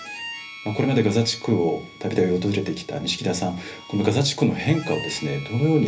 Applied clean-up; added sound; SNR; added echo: none; Harmonica; 17 dB; reverberation time 0.3 s.